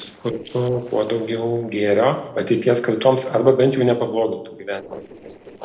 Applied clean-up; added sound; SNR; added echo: neural separator model SepFormer DNS4.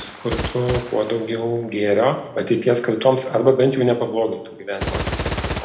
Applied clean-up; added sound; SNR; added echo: none; Gunshot, gunfire; 10 dB; reverberation time 0.8 s.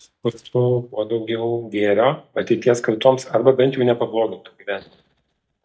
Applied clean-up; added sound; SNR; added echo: neural mask model DeepFilterNet 3.